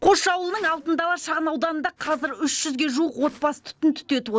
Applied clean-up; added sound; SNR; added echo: neural separator model SepFormer DNS4.